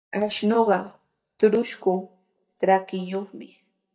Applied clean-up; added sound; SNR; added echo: neural mask model DeepFilterNet 3.